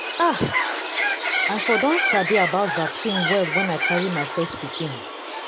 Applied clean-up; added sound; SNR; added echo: none; Bird; 0 dB; none.